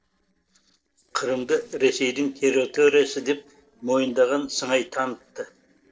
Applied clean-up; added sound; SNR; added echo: neural separator model SepFormer DNS4.